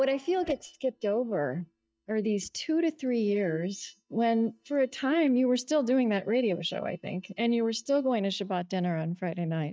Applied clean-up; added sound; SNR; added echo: neural mask model DeepFilterNet 3.